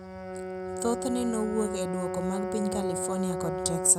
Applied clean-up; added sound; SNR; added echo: none; Brass instrument; 3 dB; none.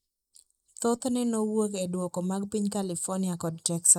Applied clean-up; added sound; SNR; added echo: neural mask model Resemble Enhance denoiser.